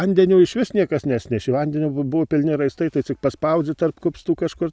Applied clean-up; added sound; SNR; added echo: none; none; none; none.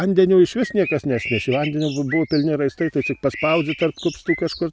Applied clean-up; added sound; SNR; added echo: none; Bird; 12 dB; none.